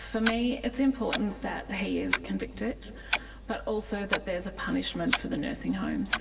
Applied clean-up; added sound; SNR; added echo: none; Clock; 6 dB; reverberation time 2.4 s.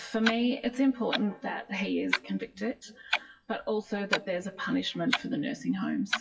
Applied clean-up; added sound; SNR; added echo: classical method WPE with log-MMSE.